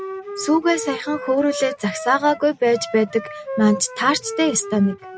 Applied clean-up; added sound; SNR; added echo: none; Wind instrument, woodwind instrument; 11 dB; none.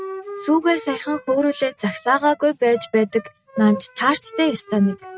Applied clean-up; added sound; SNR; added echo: neural mask model RNNoise.